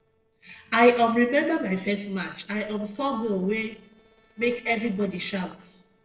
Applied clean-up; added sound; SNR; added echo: neural separator model SepFormer DNS4.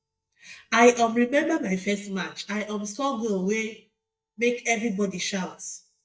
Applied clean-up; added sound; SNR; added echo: neural mask model DeepFilterNet 3.